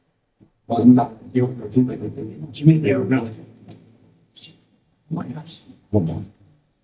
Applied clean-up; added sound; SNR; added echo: neural mask model DeepFilterNet 3.